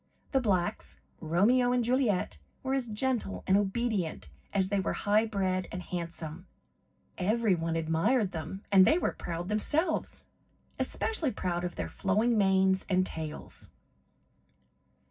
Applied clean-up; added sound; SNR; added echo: none; none; none; reverberation time 0.4 s.